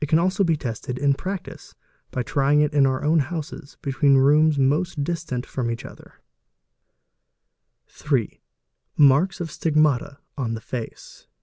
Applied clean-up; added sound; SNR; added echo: none; none; none; none.